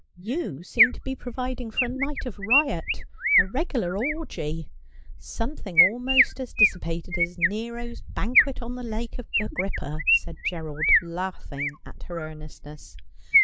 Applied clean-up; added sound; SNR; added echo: neural mask model Resemble Enhance denoiser.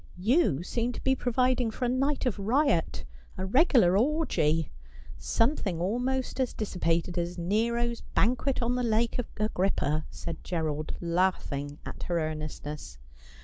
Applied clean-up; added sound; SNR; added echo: none; none; none; none.